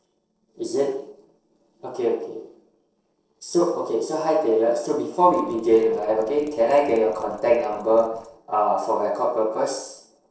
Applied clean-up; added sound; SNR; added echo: neural separator model SepFormer DNS4.